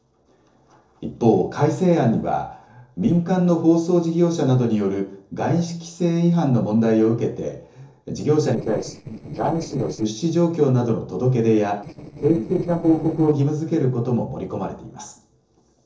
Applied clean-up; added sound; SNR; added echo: neural separator model SepFormer DNS4.